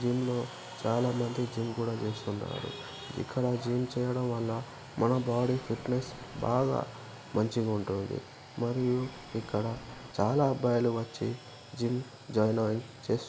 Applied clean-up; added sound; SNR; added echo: none; Sawing / Engine + Bird; 19 dB; none.